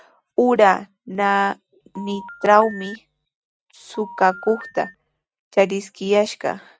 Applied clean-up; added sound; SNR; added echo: neural mask model RNNoise.